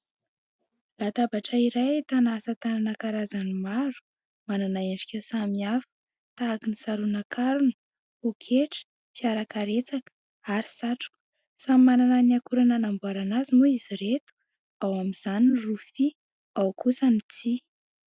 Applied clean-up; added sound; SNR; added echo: none; none; none; none.